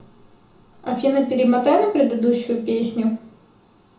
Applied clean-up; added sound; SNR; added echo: none; none; none; reverberation time 0.7 s.